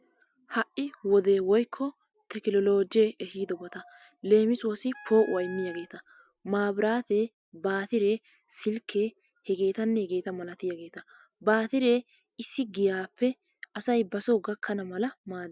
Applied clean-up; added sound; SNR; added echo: none; Wind instrument, woodwind instrument; 19 dB; none.